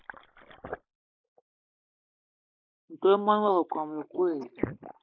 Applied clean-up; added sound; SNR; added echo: neural mask model Resemble Enhance denoiser.